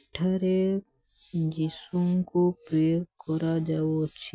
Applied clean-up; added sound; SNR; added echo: none; none; none; none.